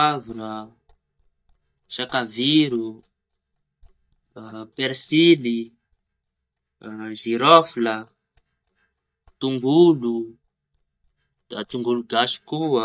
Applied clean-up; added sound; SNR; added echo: neural mask model DeepFilterNet 3.